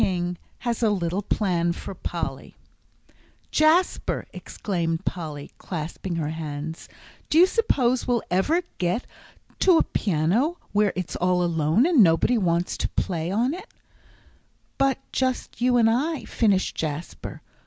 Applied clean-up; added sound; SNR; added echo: none; none; none; none.